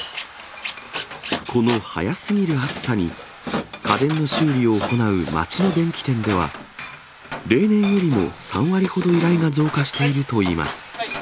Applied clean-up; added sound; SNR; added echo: none; Glass; 17 dB; none.